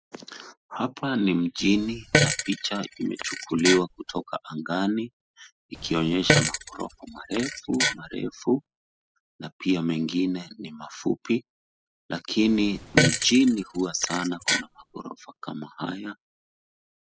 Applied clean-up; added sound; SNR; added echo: classical method spectral subtraction.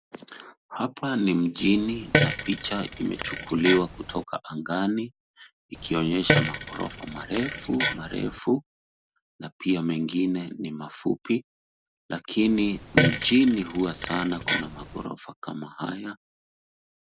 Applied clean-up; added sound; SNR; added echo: none; Fart; 0 dB; none.